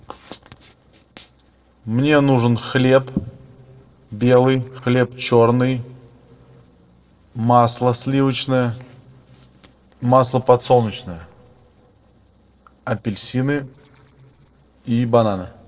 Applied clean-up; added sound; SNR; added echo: neural separator model SepFormer DNS4.